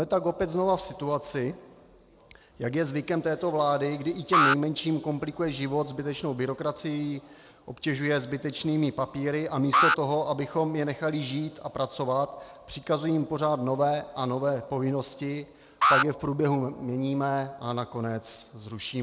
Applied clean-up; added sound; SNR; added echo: none; Alarm; 0 dB; none.